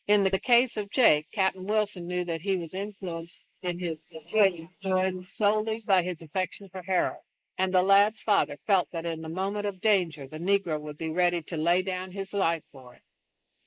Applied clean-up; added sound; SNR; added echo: neural mask model Resemble Enhance denoiser.